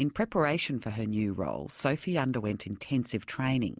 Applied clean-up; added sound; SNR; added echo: none; none; none; none.